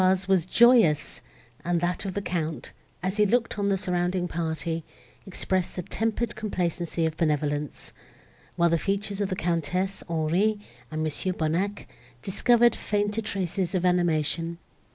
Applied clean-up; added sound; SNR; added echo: none; none; none; none.